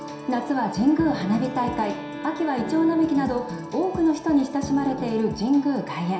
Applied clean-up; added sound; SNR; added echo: none; Wind instrument, woodwind instrument; 16 dB; reverberation time 0.7 s.